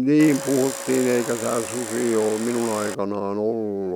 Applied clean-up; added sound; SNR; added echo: none; Domestic sounds, home sounds; 10 dB; none.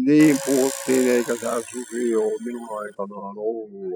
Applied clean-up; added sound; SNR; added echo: classical method spectral subtraction.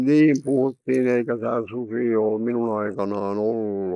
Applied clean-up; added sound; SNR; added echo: neural mask model Resemble Enhance denoiser.